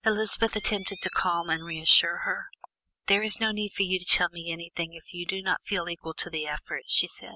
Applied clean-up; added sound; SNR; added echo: none; Camera; 19 dB; none.